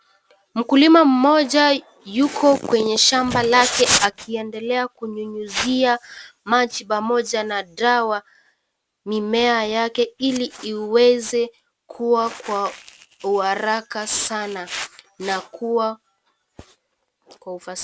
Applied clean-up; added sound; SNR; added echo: none; Squeak; 13 dB; none.